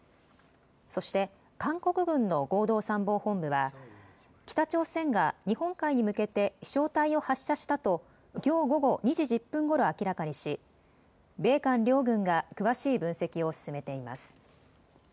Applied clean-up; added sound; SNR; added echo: none; none; none; none.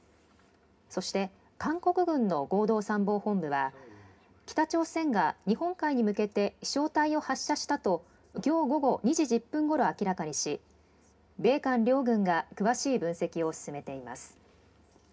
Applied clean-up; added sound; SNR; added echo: none; none; none; reverberation time 0.3 s.